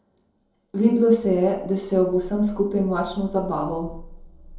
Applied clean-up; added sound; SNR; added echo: none; none; none; reverberation time 2.6 s.